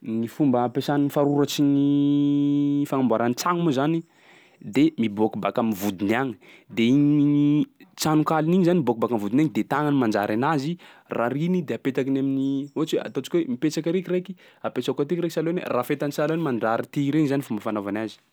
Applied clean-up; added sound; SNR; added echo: none; none; none; none.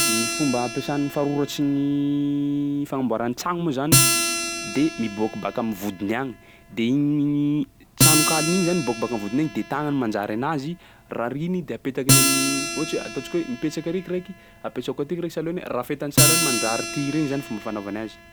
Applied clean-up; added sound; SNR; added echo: none; Acoustic guitar; 1 dB; none.